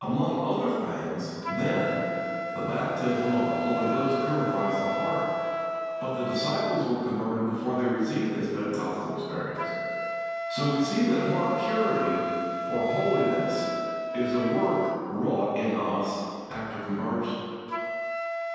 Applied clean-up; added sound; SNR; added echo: none; Wind instrument, woodwind instrument; 5 dB; reverberation time 2.1 s.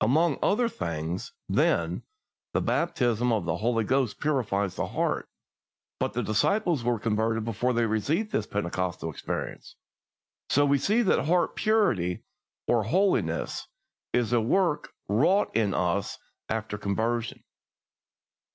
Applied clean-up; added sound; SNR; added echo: none; none; none; none.